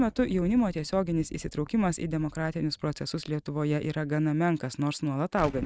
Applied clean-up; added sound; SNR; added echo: neural mask model RNNoise.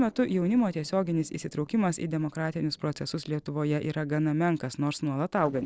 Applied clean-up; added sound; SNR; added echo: neural separator model SepFormer DNS4.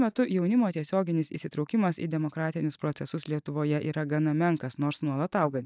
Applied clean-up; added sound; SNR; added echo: neural mask model DeepFilterNet 3.